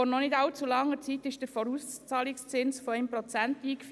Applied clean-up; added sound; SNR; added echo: none; none; none; none.